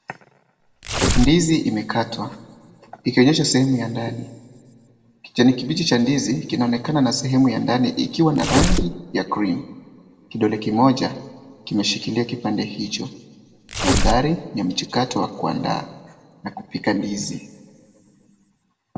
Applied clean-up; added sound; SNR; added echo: none; Tearing; 0 dB; reverberation time 1.1 s.